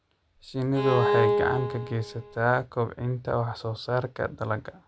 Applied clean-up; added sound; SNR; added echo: none; Bowed string instrument; 0 dB; none.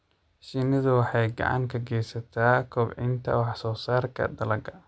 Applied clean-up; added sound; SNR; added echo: none; none; none; none.